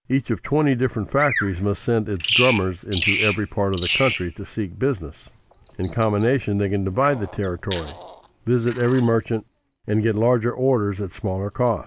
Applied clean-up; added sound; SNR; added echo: none; Bird vocalization, bird call, bird song; 8 dB; none.